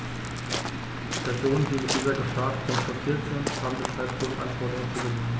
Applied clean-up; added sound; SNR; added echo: none; Waves, surf; 4 dB; none.